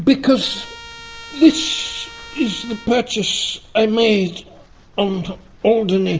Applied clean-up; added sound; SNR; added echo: none; Trumpet; 18 dB; none.